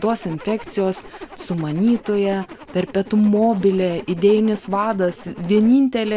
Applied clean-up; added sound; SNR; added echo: none; Zipper (clothing); 19 dB; none.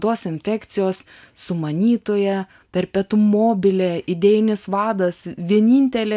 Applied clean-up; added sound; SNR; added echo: none; none; none; none.